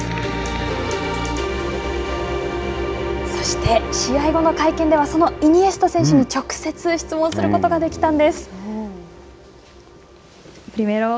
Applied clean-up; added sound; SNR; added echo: none; none; none; none.